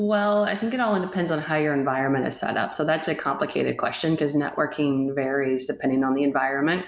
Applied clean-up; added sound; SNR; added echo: none; none; none; none.